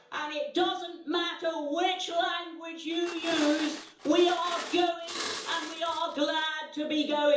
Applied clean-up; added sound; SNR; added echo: none; Glass; 10 dB; reverberation time 0.7 s.